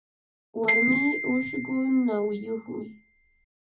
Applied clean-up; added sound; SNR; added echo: none; Glockenspiel; 2 dB; reverberation time 0.4 s.